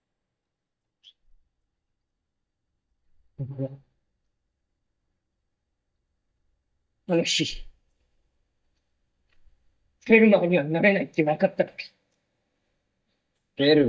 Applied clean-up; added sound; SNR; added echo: neural mask model DeepFilterNet 3.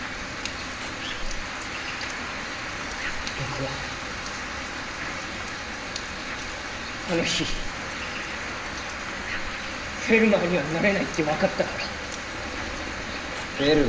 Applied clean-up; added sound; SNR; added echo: none; Bird; 6 dB; reverberation time 1.8 s.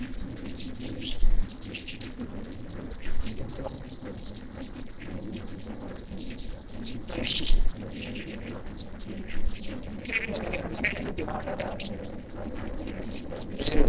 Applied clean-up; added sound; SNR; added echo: neural separator model SepFormer DNS4.